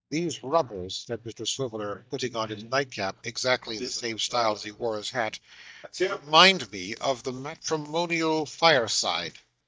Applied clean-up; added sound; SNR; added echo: neural mask model DeepFilterNet 3.